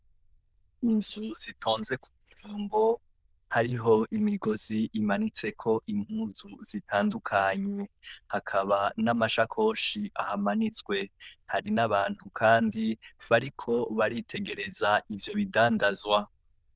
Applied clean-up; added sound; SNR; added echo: neural diffusion model UNIVERSE++.